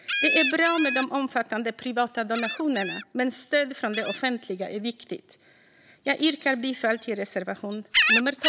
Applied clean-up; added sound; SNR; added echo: none; Gull, seagull; 2 dB; none.